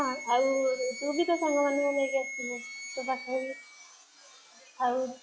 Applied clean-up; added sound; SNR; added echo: classical method log-MMSE.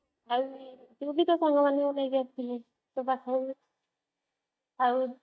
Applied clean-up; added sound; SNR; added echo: neural mask model DeepFilterNet 3.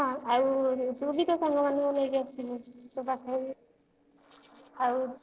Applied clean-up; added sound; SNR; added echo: neural separator model SepFormer DNS4.